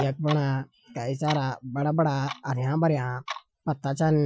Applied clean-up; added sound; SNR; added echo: classical method Wiener filter.